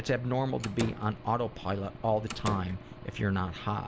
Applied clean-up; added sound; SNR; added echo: none; Engine / Aircraft + Slam; 11 dB; none.